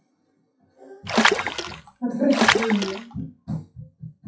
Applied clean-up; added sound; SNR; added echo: classical method WPE with log-MMSE.